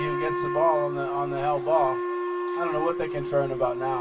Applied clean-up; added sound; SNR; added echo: none; Wind instrument, woodwind instrument; 2 dB; reverberation time 0.1 s.